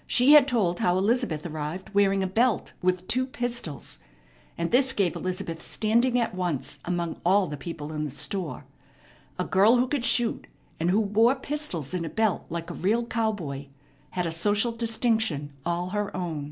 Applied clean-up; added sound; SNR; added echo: none; none; none; none.